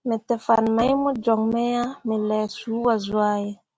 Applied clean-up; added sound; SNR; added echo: none; Bowed string instrument; 20 dB; none.